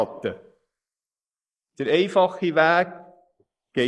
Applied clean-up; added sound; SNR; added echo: neural mask model Resemble Enhance denoiser.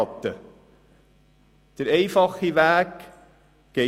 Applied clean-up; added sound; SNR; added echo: none; none; none; none.